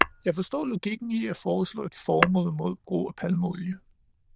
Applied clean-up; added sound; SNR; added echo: neural diffusion model UNIVERSE++.